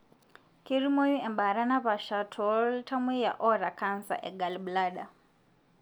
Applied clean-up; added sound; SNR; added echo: none; none; none; none.